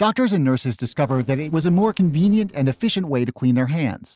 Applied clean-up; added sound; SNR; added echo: neural separator model SepFormer DNS4.